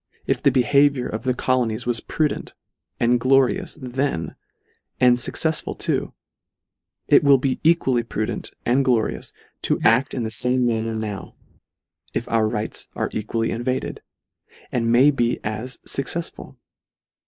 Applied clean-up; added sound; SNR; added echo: neural mask model Resemble Enhance denoiser.